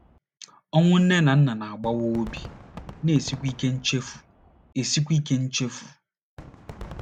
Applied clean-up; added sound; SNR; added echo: none; Fireworks; 19 dB; none.